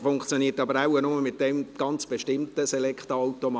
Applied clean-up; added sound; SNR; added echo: none; none; none; none.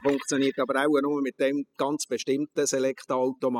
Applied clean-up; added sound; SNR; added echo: classical method spectral subtraction.